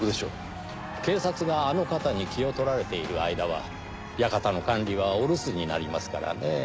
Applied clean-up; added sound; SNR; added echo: none; Cheering; 15 dB; none.